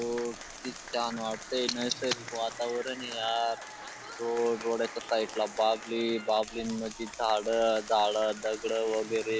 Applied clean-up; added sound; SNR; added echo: none; Applause / Crowd; 13 dB; none.